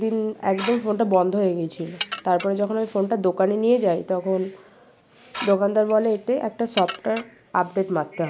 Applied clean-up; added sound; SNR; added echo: none; Dishes, pots, and pans / Glass; 14 dB; none.